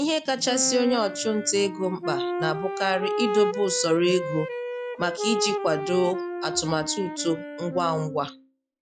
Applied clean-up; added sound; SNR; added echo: classical method log-MMSE.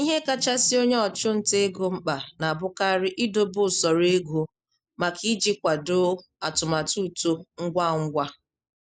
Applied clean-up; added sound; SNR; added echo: none; none; none; none.